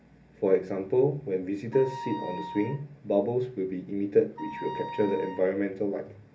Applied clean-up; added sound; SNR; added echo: none; Wind instrument, woodwind instrument; 10 dB; reverberation time 0.3 s.